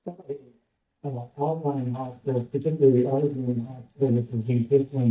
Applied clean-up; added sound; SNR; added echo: neural mask model DeepFilterNet 3.